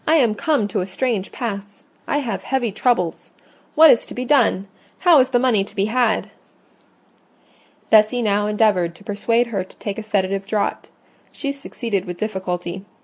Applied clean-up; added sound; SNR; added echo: none; none; none; none.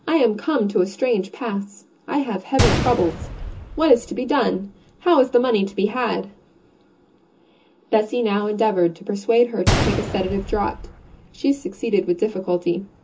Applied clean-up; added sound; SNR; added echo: none; Gunshot, gunfire; 8 dB; reverberation time 0.2 s.